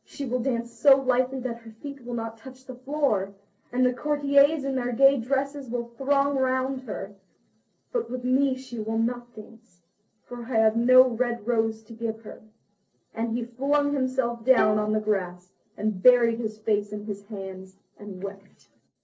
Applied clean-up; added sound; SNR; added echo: neural separator model SepFormer DNS4.